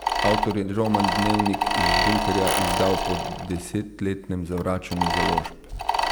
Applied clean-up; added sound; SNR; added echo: none; Mechanisms; -1 dB; none.